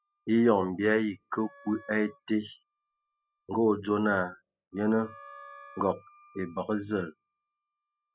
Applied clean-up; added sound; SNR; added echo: classical method spectral subtraction.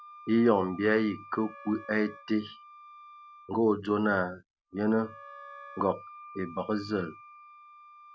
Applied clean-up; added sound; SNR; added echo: none; Wind instrument, woodwind instrument + Wind instrument, woodwind instrument; 19 dB; none.